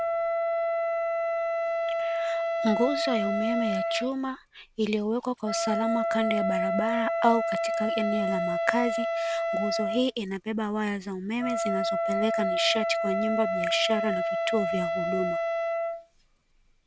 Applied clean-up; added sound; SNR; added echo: none; Wind instrument, woodwind instrument; -2 dB; none.